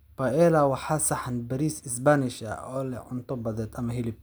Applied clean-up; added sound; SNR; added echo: none; none; none; none.